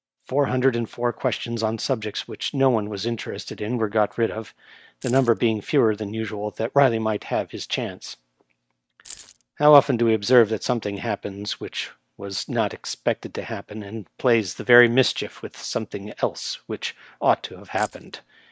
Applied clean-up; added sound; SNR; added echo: neural mask model RNNoise.